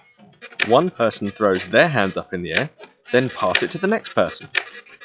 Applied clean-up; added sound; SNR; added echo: classical method log-MMSE.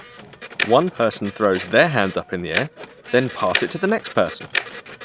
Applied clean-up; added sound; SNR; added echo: none; Tick-tock + Printer; 8 dB; none.